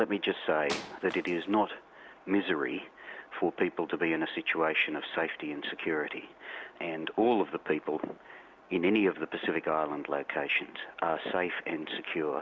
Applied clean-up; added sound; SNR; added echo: none; Wood; 13 dB; none.